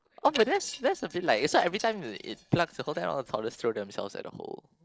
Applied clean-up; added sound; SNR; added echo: neural separator model SepFormer DNS4.